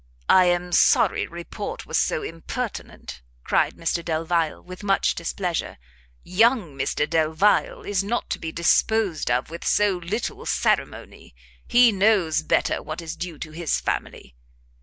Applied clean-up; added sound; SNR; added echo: none; none; none; none.